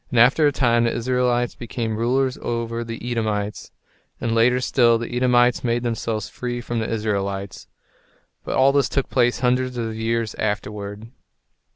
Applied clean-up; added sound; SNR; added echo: none; none; none; none.